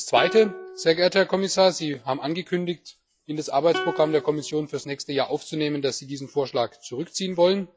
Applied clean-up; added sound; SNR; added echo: classical method log-MMSE.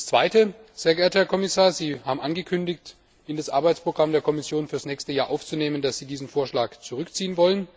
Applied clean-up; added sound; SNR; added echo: none; none; none; none.